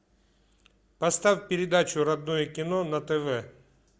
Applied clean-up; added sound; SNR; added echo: none; none; none; none.